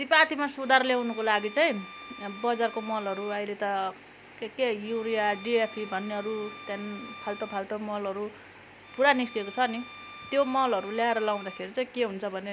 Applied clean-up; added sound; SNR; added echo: none; Bowed string instrument; 18 dB; none.